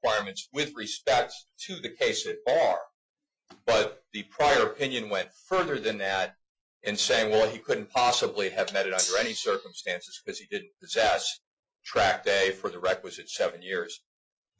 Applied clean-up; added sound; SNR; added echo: classical method Wiener filter.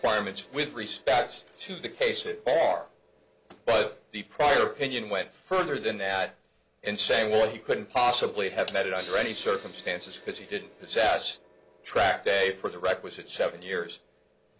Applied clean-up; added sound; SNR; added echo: none; Gong; 16 dB; none.